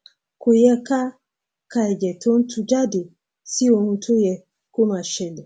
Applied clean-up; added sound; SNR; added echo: none; none; none; none.